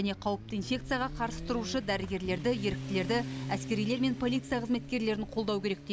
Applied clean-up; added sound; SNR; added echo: none; Motorcycle; 9 dB; none.